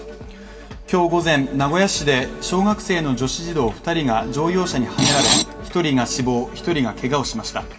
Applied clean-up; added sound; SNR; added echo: none; Screech; -2 dB; reverberation time 1.5 s.